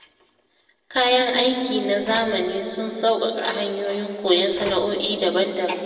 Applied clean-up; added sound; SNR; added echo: neural separator model SepFormer DNS4.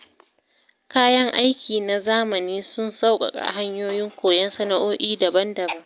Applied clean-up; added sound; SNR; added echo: none; none; none; none.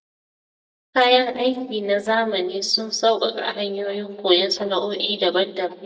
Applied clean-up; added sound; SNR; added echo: neural mask model DeepFilterNet 3.